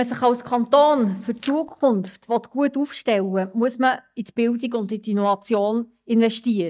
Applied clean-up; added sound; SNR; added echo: neural mask model DeepFilterNet 3.